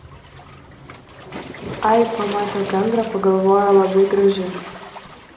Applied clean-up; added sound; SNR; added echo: none; Waves, surf; 14 dB; reverberation time 0.7 s.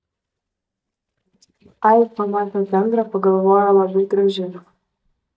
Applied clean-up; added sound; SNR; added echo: neural mask model DeepFilterNet 3.